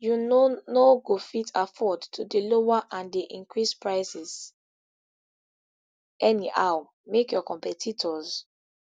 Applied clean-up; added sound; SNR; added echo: none; none; none; none.